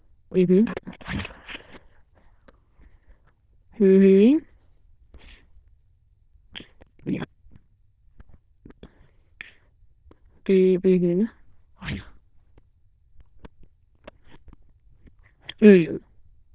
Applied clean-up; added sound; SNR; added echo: neural diffusion model UNIVERSE++.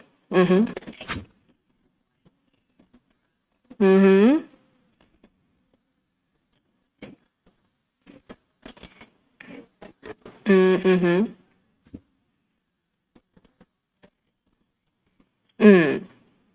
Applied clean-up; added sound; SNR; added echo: neural mask model RNNoise.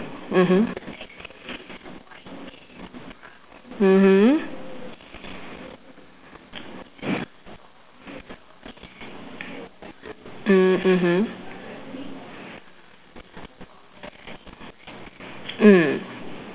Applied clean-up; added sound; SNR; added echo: none; none; none; none.